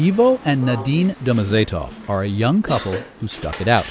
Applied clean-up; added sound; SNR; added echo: none; none; none; none.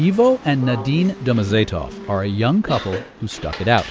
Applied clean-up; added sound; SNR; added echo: none; Bowed string instrument; 20 dB; none.